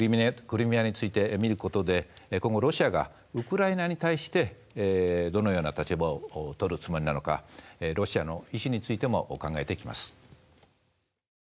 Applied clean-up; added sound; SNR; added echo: none; none; none; none.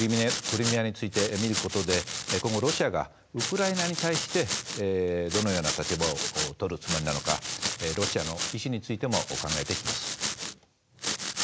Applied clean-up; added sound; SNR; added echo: none; Domestic sounds, home sounds; 3 dB; none.